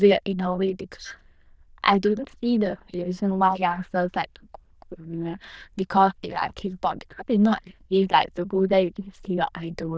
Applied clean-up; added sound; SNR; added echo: neural diffusion model UNIVERSE++.